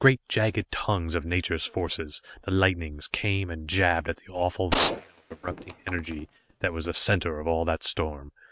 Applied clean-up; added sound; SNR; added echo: neural mask model RNNoise.